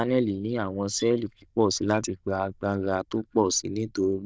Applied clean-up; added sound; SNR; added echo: neural diffusion model UNIVERSE++.